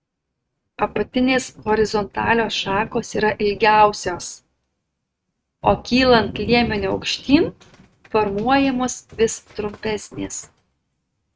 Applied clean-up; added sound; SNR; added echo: neural mask model RNNoise.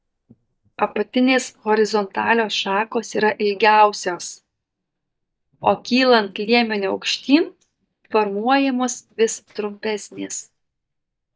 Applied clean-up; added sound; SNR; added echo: neural mask model DeepFilterNet 3.